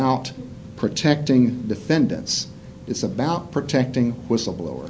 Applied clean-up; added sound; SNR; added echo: none; none; none; none.